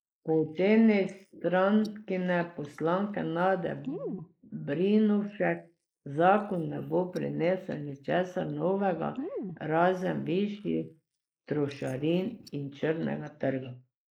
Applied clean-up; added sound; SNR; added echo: neural mask model Resemble Enhance denoiser.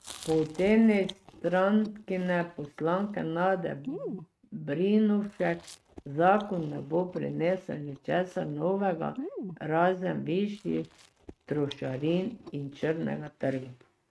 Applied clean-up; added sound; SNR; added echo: neural mask model RNNoise.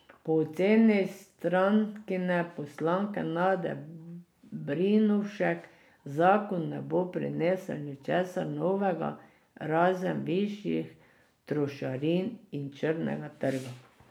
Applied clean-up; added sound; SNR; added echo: none; none; none; none.